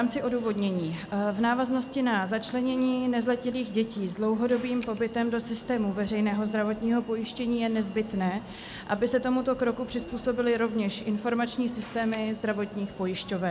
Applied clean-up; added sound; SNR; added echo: none; Alarm; 19 dB; none.